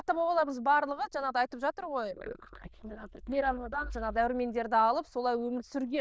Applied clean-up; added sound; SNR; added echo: neural diffusion model UNIVERSE++.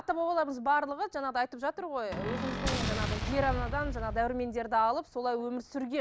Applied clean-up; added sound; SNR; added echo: none; Explosion + Cupboard open or close; 4 dB; none.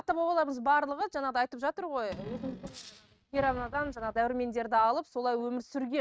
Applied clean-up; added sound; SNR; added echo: neural mask model RNNoise.